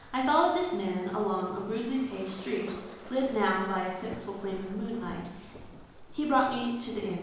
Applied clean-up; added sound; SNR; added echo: none; Waves, surf; 17 dB; reverberation time 1.0 s.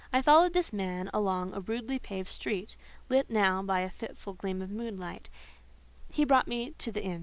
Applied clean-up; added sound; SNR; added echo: none; none; none; none.